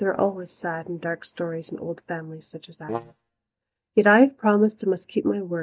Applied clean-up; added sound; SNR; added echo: neural mask model DeepFilterNet 3.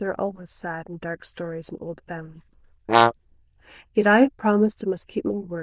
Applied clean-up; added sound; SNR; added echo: neural diffusion model UNIVERSE++.